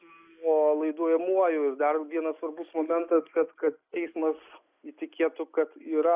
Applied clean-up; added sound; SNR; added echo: neural mask model Resemble Enhance denoiser.